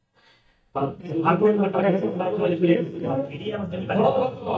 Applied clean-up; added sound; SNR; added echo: neural mask model DeepFilterNet 3.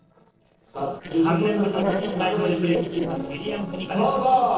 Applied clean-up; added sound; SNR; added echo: neural separator model SepFormer DNS4.